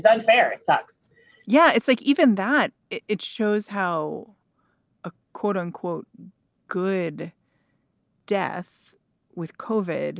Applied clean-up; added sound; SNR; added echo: none; none; none; none.